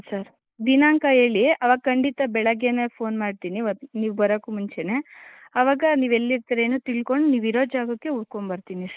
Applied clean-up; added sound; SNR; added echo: neural mask model Resemble Enhance denoiser.